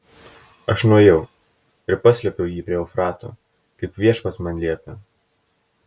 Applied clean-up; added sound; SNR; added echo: none; none; none; none.